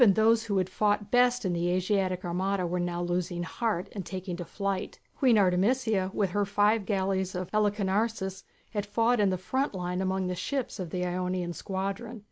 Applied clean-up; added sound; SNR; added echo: none; none; none; none.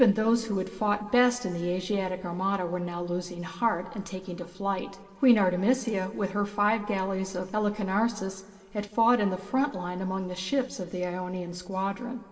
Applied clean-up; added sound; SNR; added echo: none; none; none; reverberation time 1.6 s.